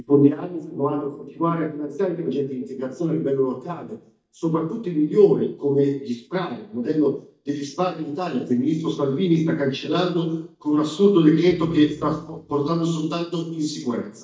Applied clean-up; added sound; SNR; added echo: neural mask model DeepFilterNet 3.